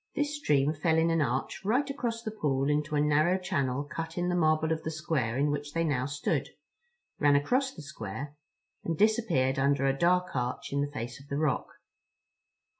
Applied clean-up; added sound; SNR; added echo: none; none; none; none.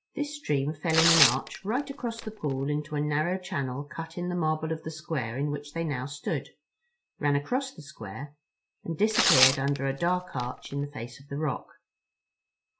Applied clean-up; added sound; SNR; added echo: none; Tearing; -1 dB; none.